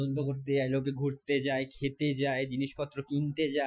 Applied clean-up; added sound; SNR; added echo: classical method Wiener filter.